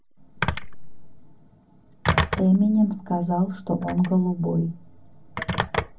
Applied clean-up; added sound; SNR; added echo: none; Telephone; 6 dB; reverberation time 0.4 s.